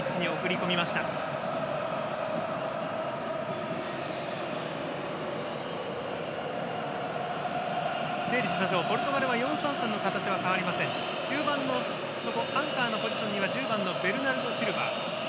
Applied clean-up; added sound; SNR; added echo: none; none; none; none.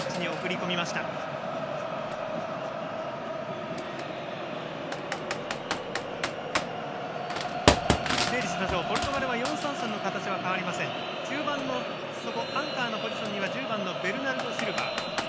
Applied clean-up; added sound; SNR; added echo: none; Computer keyboard; 4 dB; none.